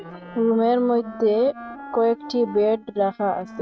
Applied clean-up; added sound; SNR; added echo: neural mask model RNNoise.